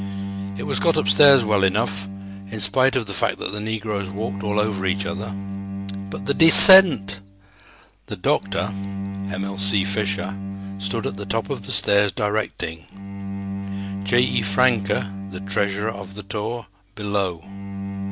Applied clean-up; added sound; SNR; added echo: none; Bowed string instrument; 7 dB; none.